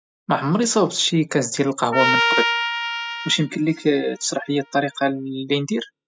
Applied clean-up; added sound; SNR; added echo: classical method spectral subtraction.